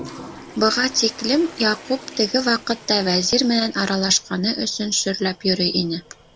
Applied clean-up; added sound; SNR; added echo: none; Toilet flush; 19 dB; none.